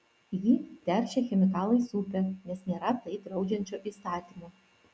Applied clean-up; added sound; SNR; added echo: none; none; none; none.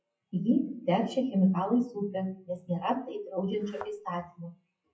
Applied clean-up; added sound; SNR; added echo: classical method WPE with log-MMSE.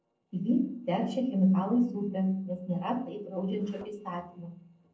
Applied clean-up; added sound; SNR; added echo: neural separator model SepFormer DNS4.